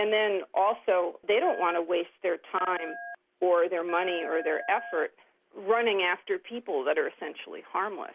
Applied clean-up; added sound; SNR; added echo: none; Telephone; 13 dB; none.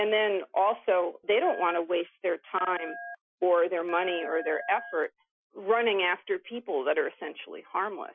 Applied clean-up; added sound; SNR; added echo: classical method Wiener filter.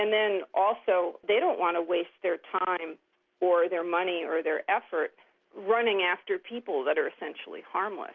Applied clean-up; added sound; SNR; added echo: none; none; none; none.